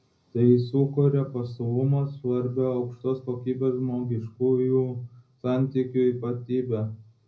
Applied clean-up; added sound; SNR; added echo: none; none; none; reverberation time 0.4 s.